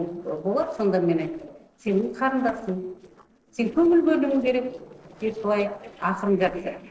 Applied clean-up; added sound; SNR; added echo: neural separator model SepFormer DNS4.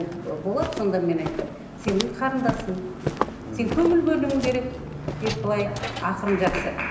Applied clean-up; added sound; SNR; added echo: none; Walk, footsteps; 6 dB; reverberation time 0.9 s.